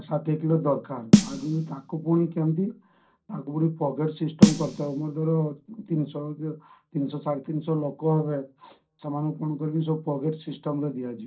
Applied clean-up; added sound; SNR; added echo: none; Snare drum; -3 dB; reverberation time 0.3 s.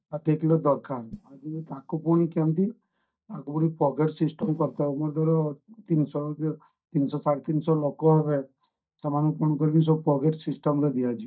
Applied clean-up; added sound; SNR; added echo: neural mask model DeepFilterNet 3.